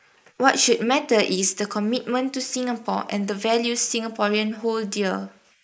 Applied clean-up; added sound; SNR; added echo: neural mask model Resemble Enhance denoiser.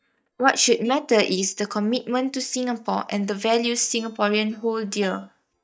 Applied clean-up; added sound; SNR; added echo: neural mask model DeepFilterNet 3.